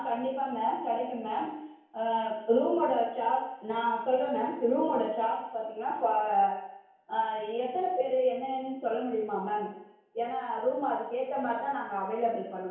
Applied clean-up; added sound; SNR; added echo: none; none; none; reverberation time 1.0 s.